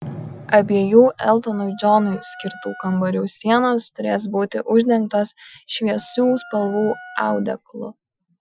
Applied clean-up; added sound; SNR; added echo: classical method Wiener filter.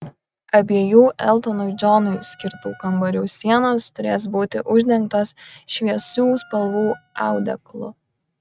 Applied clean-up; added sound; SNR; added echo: neural mask model RNNoise.